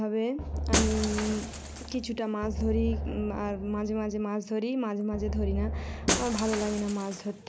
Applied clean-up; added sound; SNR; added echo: none; Drum + Shatter; 2 dB; none.